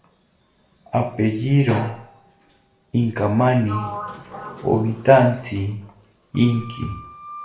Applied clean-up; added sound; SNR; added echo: none; Sliding door; 16 dB; reverberation time 0.5 s.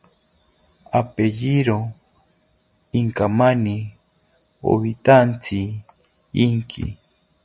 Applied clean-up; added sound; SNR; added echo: none; none; none; none.